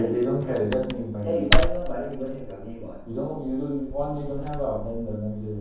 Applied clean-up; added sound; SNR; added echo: none; Tearing / Wood; -1 dB; reverberation time 0.7 s.